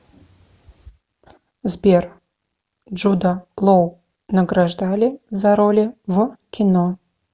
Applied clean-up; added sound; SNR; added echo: none; none; none; none.